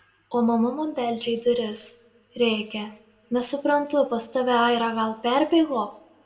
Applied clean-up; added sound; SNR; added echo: none; none; none; reverberation time 0.6 s.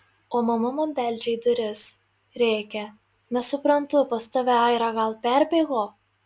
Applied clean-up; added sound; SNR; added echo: none; none; none; none.